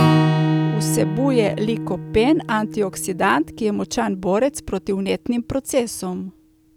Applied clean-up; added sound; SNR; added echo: none; Acoustic guitar / Strum; 2 dB; none.